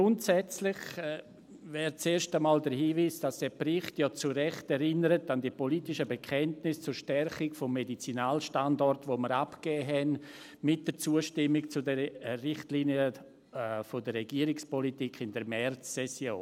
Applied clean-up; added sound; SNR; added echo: none; none; none; none.